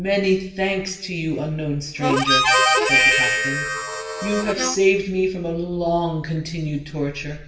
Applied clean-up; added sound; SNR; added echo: none; Harmonica; -4 dB; reverberation time 0.9 s.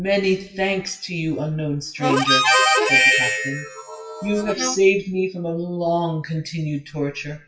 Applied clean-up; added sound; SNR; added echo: classical method WPE with log-MMSE.